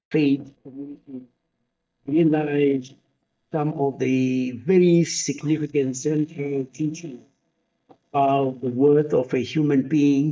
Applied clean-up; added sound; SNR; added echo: neural mask model DeepFilterNet 3.